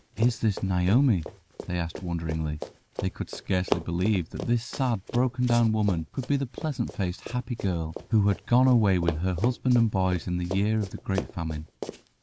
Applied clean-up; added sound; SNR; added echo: none; Run; 13 dB; none.